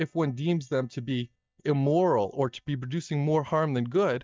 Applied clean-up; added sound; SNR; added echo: neural mask model DeepFilterNet 3.